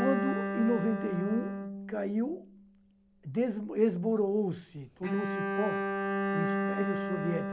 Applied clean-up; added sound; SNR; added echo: none; Bowed string instrument; 2 dB; none.